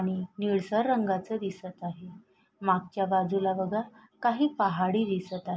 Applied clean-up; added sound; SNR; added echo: none; none; none; none.